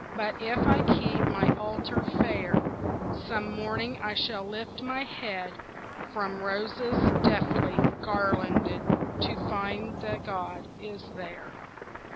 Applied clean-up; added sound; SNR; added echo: none; Thunder; -4 dB; none.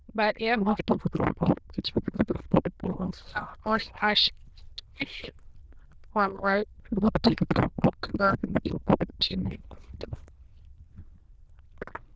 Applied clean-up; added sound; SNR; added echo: neural diffusion model UNIVERSE++.